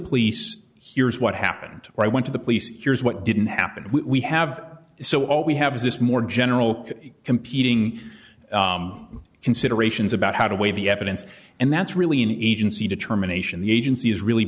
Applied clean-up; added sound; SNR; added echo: none; none; none; none.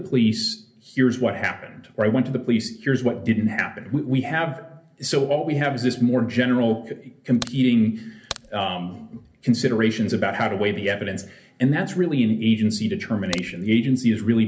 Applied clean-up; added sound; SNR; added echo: none; Crack; 14 dB; reverberation time 0.3 s.